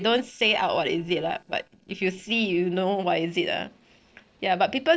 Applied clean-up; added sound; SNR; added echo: neural separator model SepFormer DNS4.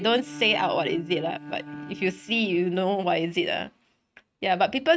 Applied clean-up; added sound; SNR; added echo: neural mask model RNNoise.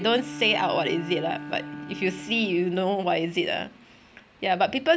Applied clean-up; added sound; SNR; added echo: none; Bowed string instrument; 14 dB; none.